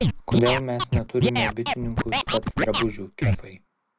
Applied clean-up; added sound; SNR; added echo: none; Scratching (performance technique); -2 dB; none.